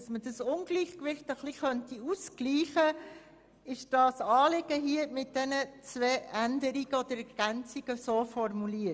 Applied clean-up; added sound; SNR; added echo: none; none; none; none.